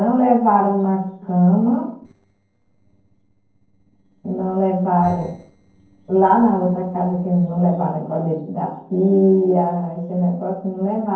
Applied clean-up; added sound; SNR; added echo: neural separator model SepFormer DNS4.